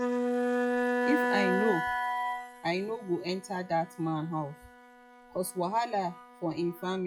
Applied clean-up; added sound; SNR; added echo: classical method log-MMSE.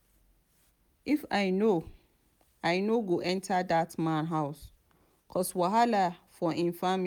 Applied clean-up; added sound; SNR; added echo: none; none; none; none.